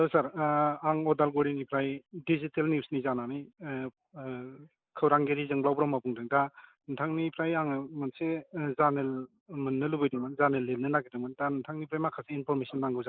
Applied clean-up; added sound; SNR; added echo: neural mask model Resemble Enhance denoiser.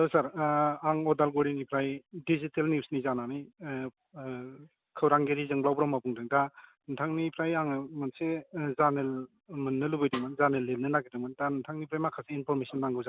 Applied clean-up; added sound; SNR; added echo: none; Snare drum; 15 dB; none.